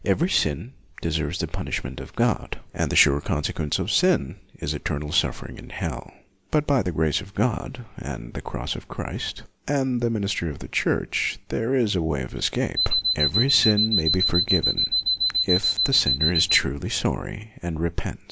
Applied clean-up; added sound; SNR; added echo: none; Alarm; -2 dB; none.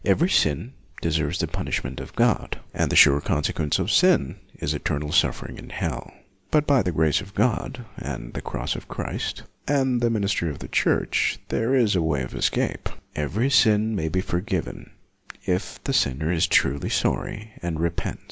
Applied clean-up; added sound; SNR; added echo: none; none; none; none.